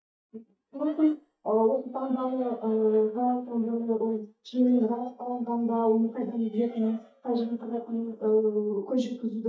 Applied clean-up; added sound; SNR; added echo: neural mask model DeepFilterNet 3.